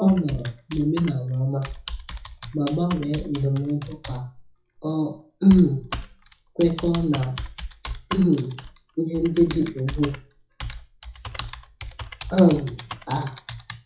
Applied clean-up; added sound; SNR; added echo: classical method WPE with log-MMSE.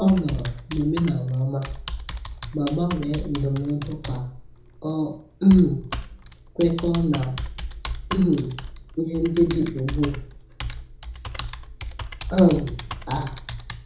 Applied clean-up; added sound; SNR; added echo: none; Computer keyboard; 10 dB; reverberation time 1.0 s.